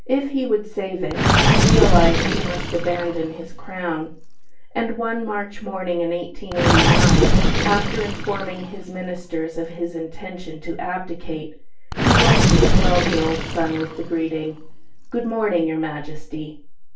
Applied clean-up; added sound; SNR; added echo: none; Gurgling; -3 dB; reverberation time 0.3 s.